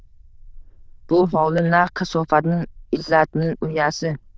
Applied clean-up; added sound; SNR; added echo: neural diffusion model UNIVERSE++.